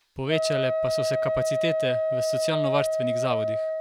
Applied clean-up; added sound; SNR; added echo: none; Wind instrument, woodwind instrument; -4 dB; none.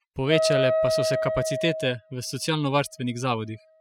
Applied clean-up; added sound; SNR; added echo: classical method spectral subtraction.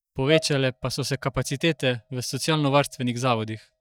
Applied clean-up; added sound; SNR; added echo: neural mask model DeepFilterNet 3.